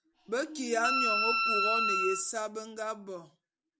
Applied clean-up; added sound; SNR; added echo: none; Wind instrument, woodwind instrument; -5 dB; none.